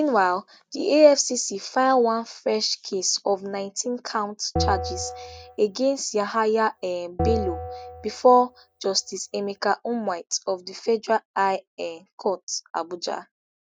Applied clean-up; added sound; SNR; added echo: none; Bell; 8 dB; none.